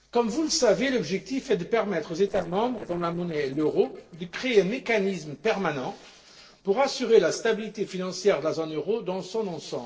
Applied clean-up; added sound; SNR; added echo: neural separator model SepFormer DNS4.